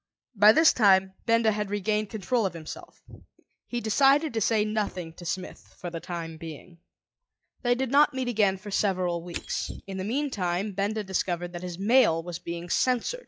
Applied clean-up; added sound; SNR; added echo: classical method log-MMSE.